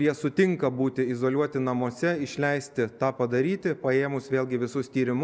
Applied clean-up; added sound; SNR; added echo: none; none; none; none.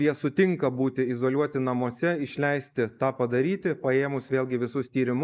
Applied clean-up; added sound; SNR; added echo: neural mask model Resemble Enhance denoiser.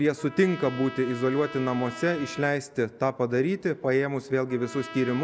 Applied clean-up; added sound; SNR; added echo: none; Trumpet; 16 dB; none.